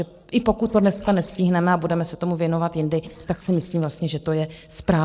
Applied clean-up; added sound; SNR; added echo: neural separator model SepFormer DNS4.